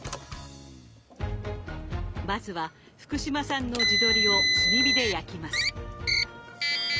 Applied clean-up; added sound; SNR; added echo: none; Car; -4 dB; none.